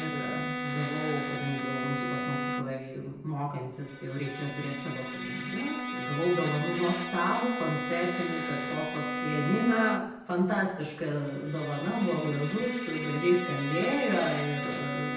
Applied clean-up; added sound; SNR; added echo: none; Bowed string instrument; 4 dB; reverberation time 0.8 s.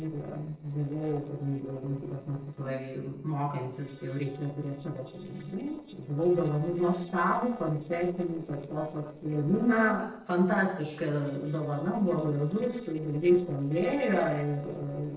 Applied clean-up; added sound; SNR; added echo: neural separator model SepFormer DNS4.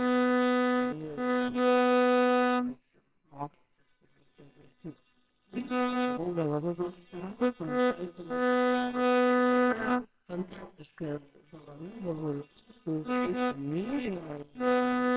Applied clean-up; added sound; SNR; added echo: neural separator model SepFormer WHAMR!.